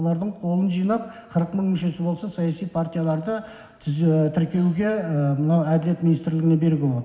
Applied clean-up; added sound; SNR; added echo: none; none; none; none.